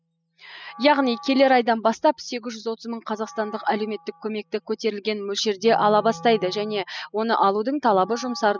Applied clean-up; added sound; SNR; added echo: classical method spectral subtraction.